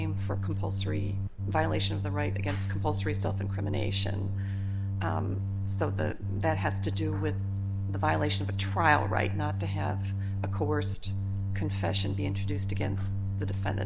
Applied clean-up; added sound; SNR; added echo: none; Organ; -2 dB; none.